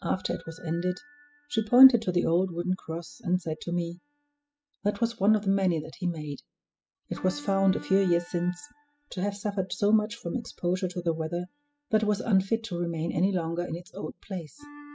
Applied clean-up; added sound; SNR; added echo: classical method spectral subtraction.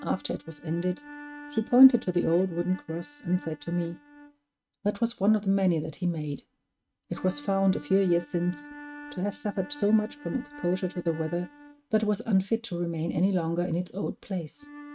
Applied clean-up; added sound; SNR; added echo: neural mask model RNNoise.